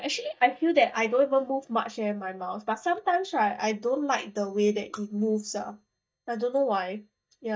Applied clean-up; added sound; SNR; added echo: neural mask model DeepFilterNet 3.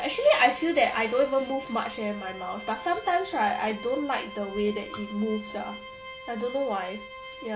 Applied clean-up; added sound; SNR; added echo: none; Organ; 12 dB; none.